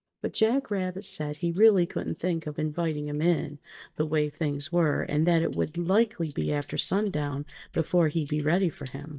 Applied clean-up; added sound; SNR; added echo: neural mask model DeepFilterNet 3.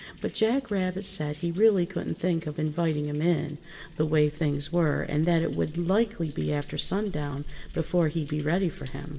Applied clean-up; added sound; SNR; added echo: none; Thunder; 15 dB; reverberation time 1.9 s.